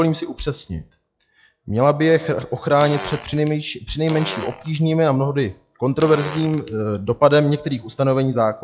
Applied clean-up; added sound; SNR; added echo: classical method log-MMSE.